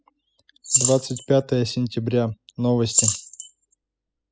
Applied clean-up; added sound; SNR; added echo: classical method spectral subtraction.